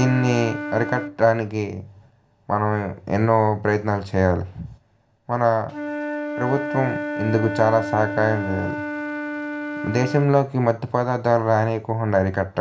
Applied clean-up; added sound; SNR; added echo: none; Wind instrument, woodwind instrument; 9 dB; reverberation time 0.3 s.